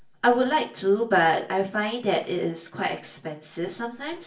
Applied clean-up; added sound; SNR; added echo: none; none; none; reverberation time 0.3 s.